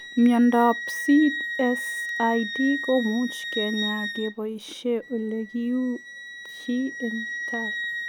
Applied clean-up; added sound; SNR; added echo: none; Wind instrument, woodwind instrument; 8 dB; none.